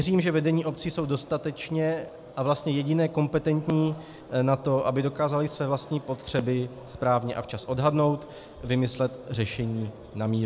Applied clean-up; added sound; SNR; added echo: none; Fireworks; 18 dB; none.